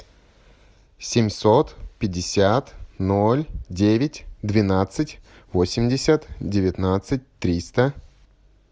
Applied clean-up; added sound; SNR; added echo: none; none; none; none.